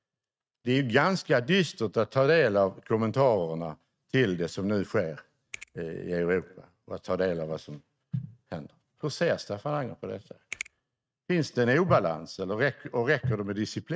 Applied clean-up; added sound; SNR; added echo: neural mask model RNNoise.